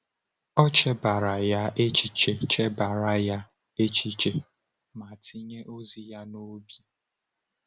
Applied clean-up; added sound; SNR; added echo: none; none; none; none.